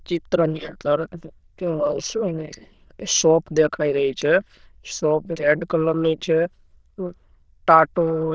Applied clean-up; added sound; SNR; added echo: neural diffusion model UNIVERSE++.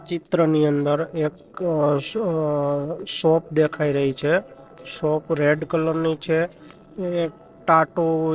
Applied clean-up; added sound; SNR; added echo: neural separator model SepFormer DNS4.